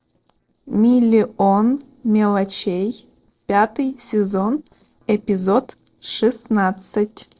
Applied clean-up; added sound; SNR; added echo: neural separator model SepFormer DNS4.